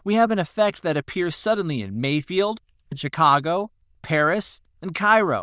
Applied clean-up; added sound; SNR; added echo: neural diffusion model UNIVERSE++.